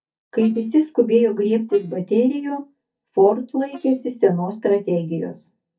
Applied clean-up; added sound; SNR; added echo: neural mask model DeepFilterNet 3.